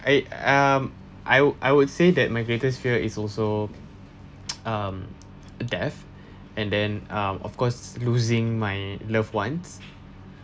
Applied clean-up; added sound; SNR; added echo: none; none; none; none.